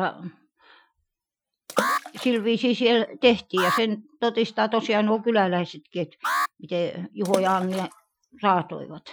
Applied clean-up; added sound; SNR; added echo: classical method Wiener filter.